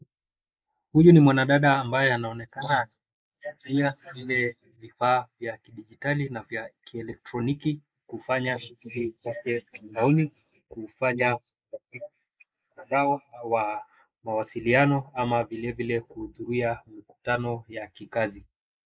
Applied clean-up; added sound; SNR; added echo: neural mask model Resemble Enhance denoiser.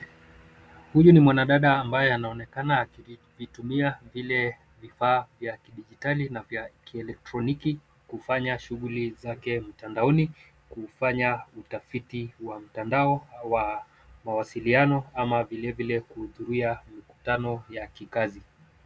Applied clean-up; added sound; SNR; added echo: none; none; none; none.